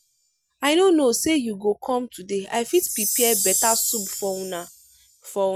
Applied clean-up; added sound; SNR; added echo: none; Chime; 6 dB; none.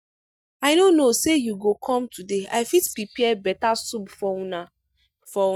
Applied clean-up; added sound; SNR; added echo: neural mask model DeepFilterNet 3.